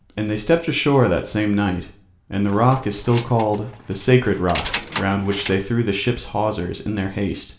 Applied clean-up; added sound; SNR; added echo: none; Keys jangling; 12 dB; reverberation time 0.4 s.